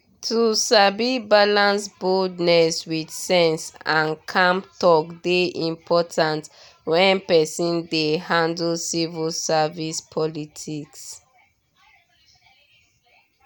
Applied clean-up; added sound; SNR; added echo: none; none; none; none.